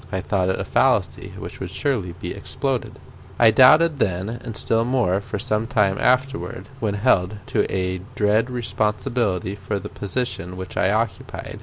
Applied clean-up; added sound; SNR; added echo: none; Idling / Accelerating, revving, vroom / Car; 18 dB; none.